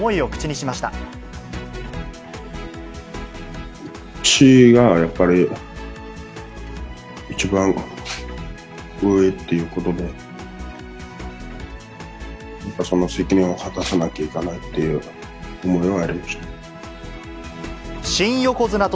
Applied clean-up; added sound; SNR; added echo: none; none; none; none.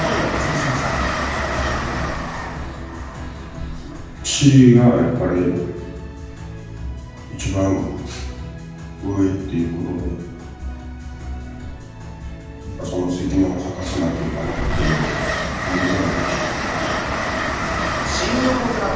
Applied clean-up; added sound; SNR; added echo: none; Train; 5 dB; reverberation time 1.2 s.